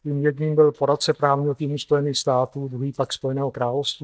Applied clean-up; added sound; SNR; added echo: neural mask model DeepFilterNet 3.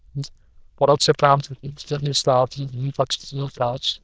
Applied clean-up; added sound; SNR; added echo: neural diffusion model UNIVERSE++.